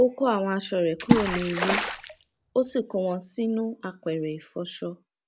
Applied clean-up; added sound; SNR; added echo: none; Water / Splash, splatter; 1 dB; none.